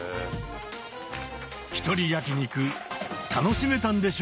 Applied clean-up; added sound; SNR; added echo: none; none; none; none.